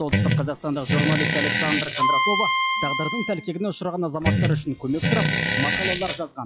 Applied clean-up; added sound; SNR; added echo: classical method log-MMSE.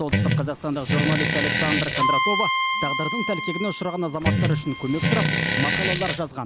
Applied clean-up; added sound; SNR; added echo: none; Fart + Bowed string instrument; -4 dB; none.